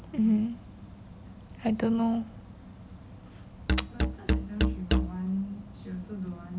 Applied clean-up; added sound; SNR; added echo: none; Musical instrument; -3 dB; none.